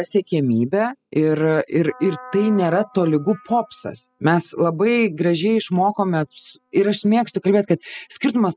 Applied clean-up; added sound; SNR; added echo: classical method spectral subtraction.